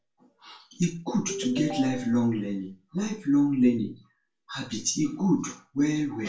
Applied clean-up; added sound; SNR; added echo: none; Ringtone; 11 dB; reverberation time 0.2 s.